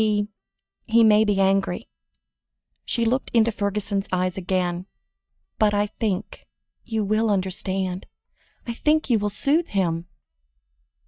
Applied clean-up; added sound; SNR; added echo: neural mask model DeepFilterNet 3.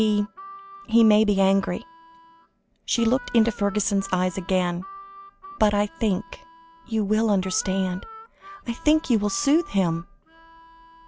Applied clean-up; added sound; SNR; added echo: none; Harmonica; 20 dB; none.